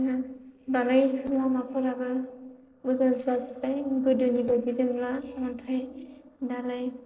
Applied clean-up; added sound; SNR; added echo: neural separator model SepFormer DNS4.